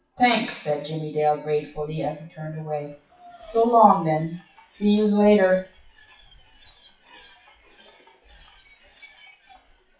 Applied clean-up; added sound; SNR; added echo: classical method WPE with log-MMSE.